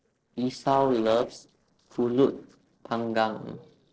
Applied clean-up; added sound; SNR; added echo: neural separator model SepFormer DNS4.